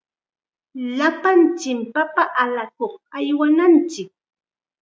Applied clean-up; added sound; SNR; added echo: none; none; none; none.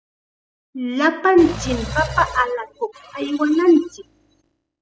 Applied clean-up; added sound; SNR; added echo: classical method spectral subtraction.